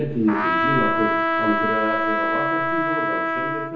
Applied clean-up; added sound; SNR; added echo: none; Trumpet; -4 dB; reverberation time 0.6 s.